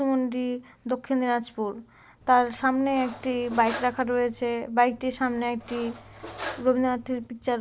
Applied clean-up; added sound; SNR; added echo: none; Cutlery, silverware; 14 dB; none.